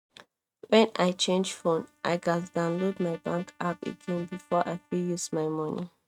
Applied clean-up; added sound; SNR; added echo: neural mask model RNNoise.